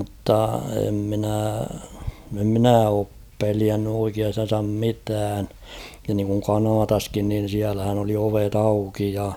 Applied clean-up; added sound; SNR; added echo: none; none; none; none.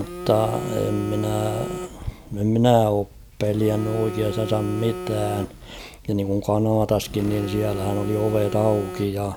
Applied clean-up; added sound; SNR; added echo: none; Telephone; 11 dB; none.